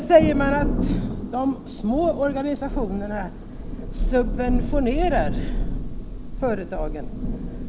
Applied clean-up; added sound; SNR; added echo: none; Thunder; 1 dB; none.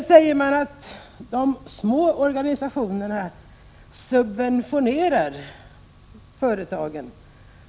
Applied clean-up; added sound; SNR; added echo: none; none; none; none.